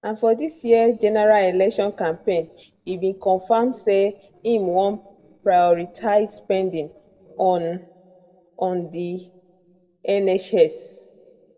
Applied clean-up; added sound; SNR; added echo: neural separator model SepFormer DNS4.